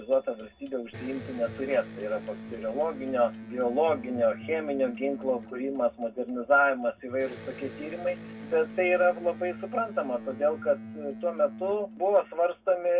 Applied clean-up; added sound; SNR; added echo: none; Electric guitar; 15 dB; reverberation time 0.2 s.